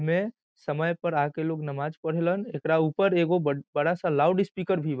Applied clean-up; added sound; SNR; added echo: none; none; none; none.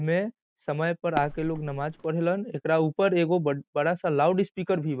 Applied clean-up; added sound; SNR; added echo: none; Fireworks; 13 dB; none.